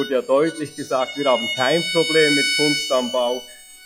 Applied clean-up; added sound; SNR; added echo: classical method log-MMSE.